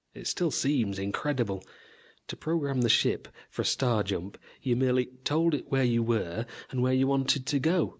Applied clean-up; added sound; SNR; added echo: none; none; none; none.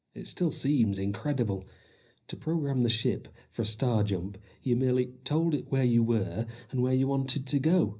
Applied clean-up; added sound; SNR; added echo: none; none; none; reverberation time 0.5 s.